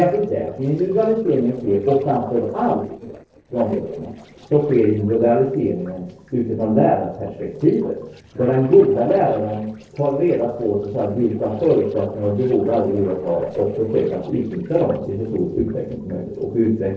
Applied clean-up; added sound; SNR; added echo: neural separator model SepFormer DNS4.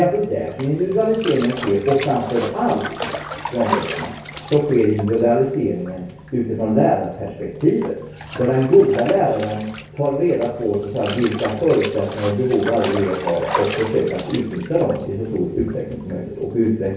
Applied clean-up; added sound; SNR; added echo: none; Bathtub (filling or washing); 12 dB; reverberation time 0.6 s.